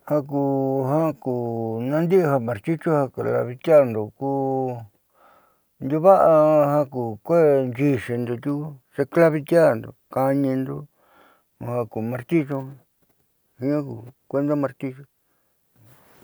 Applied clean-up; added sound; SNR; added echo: none; none; none; none.